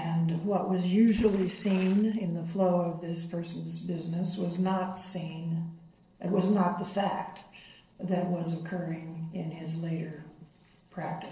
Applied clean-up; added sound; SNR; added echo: neural separator model SepFormer DNS4.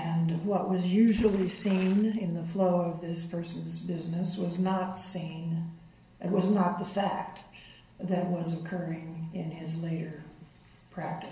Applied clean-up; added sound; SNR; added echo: none; Water / Splash, splatter; 16 dB; reverberation time 0.2 s.